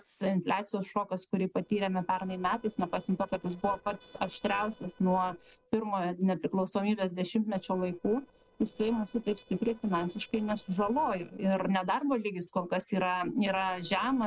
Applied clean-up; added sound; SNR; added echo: neural separator model SepFormer DNS4.